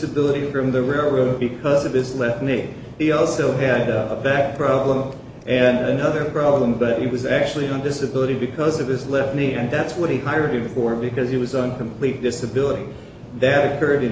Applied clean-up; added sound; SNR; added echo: none; none; none; none.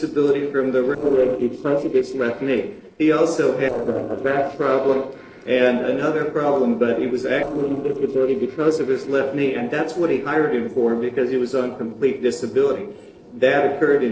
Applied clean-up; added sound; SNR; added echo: neural separator model SepFormer DNS4.